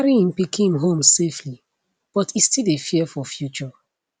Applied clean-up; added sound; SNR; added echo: none; none; none; none.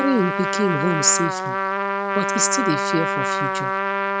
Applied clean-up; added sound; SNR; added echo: none; Trumpet; -1 dB; none.